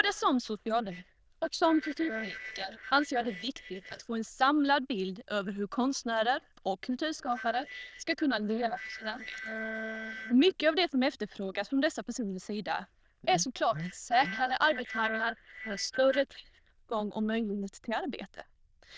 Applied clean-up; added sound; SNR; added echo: neural diffusion model UNIVERSE++.